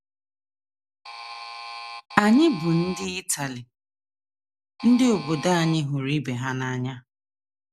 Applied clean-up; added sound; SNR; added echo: none; Alarm; 13 dB; none.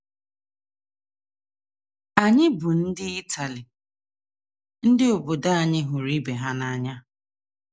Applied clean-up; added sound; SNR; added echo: none; none; none; none.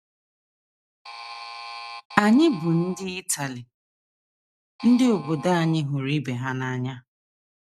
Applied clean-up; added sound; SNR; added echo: neural mask model RNNoise.